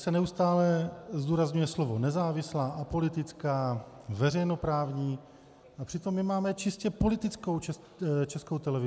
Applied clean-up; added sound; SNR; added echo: none; none; none; none.